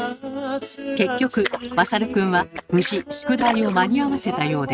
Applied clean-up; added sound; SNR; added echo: neural mask model RNNoise.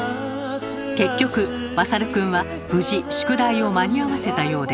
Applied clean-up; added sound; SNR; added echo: none; none; none; none.